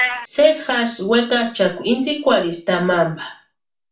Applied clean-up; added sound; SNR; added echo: none; Meow; 13 dB; reverberation time 0.3 s.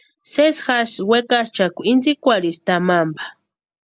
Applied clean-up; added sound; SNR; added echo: none; none; none; none.